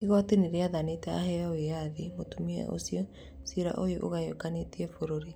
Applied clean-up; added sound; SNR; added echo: none; none; none; none.